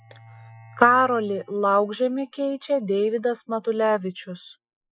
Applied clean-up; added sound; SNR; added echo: classical method Wiener filter.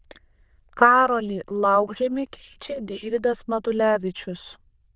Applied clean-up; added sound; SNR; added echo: neural diffusion model UNIVERSE++.